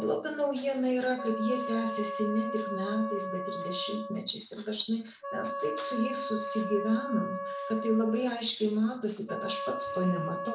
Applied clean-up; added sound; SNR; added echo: none; Wind instrument, woodwind instrument; 6 dB; none.